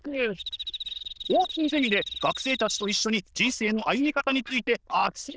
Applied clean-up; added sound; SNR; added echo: neural diffusion model UNIVERSE++.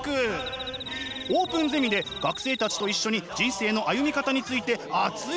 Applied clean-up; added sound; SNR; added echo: none; Cricket; 11 dB; none.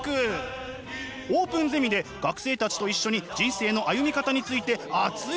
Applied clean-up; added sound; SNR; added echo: none; none; none; none.